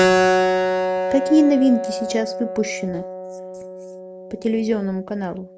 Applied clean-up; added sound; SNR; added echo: none; Keyboard (musical); 0 dB; none.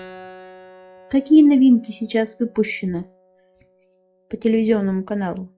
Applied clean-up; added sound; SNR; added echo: classical method log-MMSE.